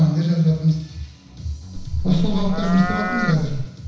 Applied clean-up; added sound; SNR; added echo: none; Livestock, farm animals, working animals; 3 dB; reverberation time 1.0 s.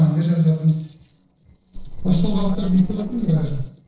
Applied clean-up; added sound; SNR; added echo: neural separator model SepFormer DNS4.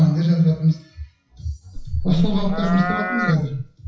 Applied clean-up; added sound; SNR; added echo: classical method WPE with log-MMSE.